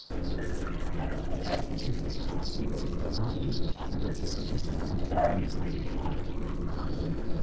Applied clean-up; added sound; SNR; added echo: neural separator model SepFormer DNS4.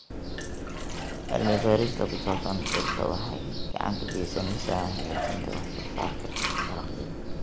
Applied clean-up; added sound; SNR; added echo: none; Liquid; 1 dB; none.